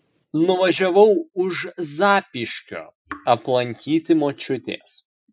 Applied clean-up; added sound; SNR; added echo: classical method Wiener filter.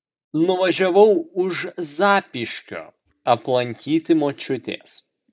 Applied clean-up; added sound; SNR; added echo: neural mask model DeepFilterNet 3.